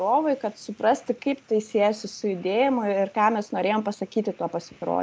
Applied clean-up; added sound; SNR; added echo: none; none; none; none.